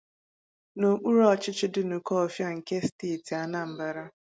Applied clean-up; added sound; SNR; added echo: none; none; none; none.